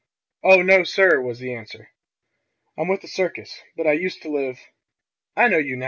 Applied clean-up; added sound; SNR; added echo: none; none; none; none.